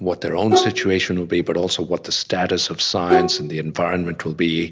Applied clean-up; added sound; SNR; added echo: none; Bowed string instrument; 1 dB; none.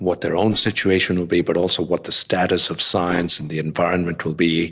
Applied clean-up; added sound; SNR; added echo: neural separator model SepFormer DNS4.